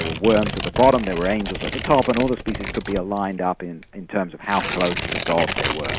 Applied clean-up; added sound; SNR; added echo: none; Tearing; 7 dB; none.